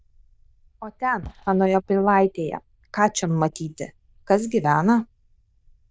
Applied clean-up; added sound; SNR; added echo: neural diffusion model UNIVERSE++.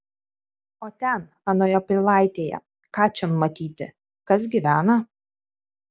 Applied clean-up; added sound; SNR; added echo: none; none; none; none.